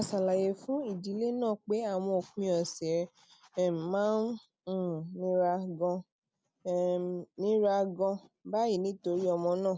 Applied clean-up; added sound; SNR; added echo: none; none; none; none.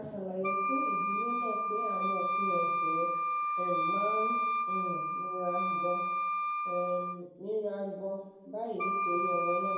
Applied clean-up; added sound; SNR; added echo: none; Wind instrument, woodwind instrument; -5 dB; reverberation time 0.9 s.